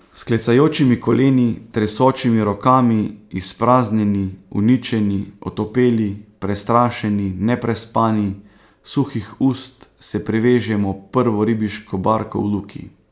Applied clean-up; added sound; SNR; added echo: none; none; none; none.